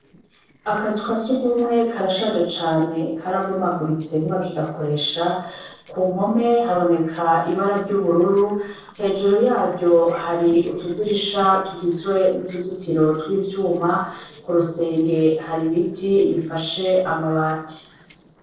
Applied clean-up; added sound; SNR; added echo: neural separator model SepFormer DNS4.